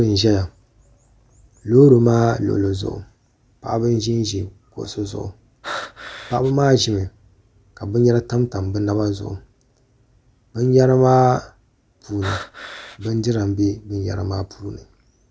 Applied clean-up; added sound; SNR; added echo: none; Breathing; 13 dB; none.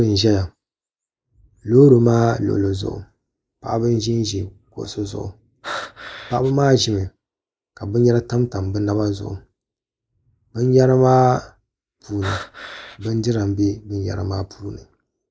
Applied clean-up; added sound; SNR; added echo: neural mask model Resemble Enhance denoiser.